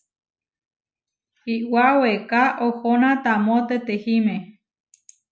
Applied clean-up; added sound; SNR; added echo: none; none; none; none.